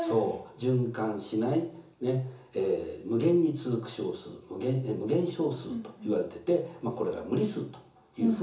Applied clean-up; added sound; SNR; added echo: none; none; none; reverberation time 0.7 s.